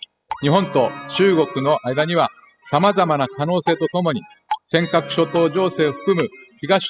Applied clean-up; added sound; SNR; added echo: classical method spectral subtraction.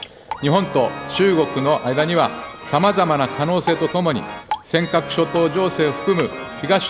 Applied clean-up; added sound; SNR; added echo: none; Organ + Drip; 11 dB; none.